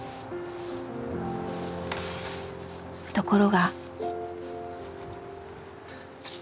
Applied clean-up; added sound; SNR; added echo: none; none; none; none.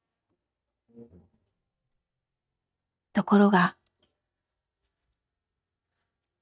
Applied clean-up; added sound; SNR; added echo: neural mask model DeepFilterNet 3.